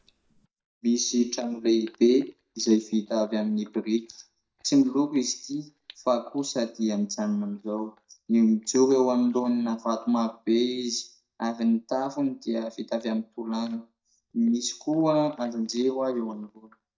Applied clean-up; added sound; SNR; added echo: neural mask model DeepFilterNet 3.